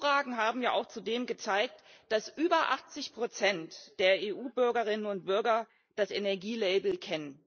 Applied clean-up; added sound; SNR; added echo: neural mask model Resemble Enhance denoiser.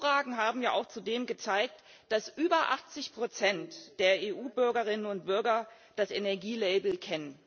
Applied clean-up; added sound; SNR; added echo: none; none; none; none.